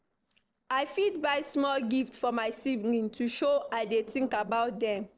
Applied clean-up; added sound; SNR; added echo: neural separator model SepFormer DNS4.